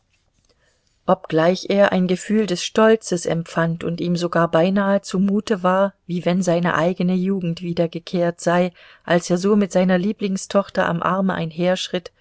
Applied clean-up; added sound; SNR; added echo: none; none; none; none.